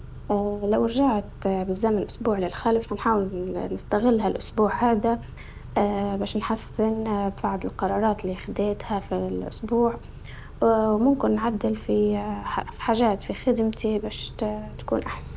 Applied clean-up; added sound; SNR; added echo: none; Idling / Accelerating, revving, vroom / Car; 15 dB; none.